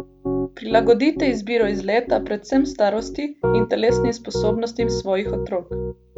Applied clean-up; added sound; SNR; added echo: none; Piano; 4 dB; none.